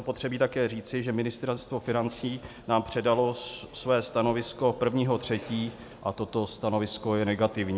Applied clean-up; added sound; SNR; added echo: none; none; none; none.